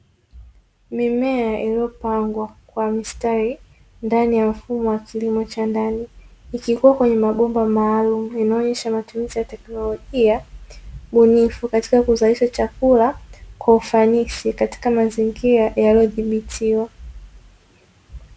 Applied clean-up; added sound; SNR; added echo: none; none; none; none.